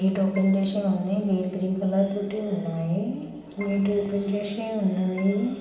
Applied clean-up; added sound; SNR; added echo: none; Keyboard (musical); 17 dB; reverberation time 1.0 s.